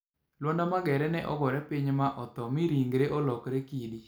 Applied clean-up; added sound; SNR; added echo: none; none; none; reverberation time 0.4 s.